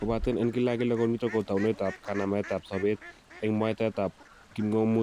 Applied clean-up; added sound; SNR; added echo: none; Fowl; 16 dB; none.